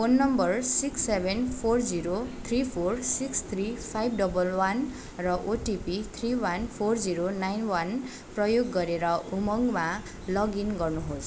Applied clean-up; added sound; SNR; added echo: none; none; none; none.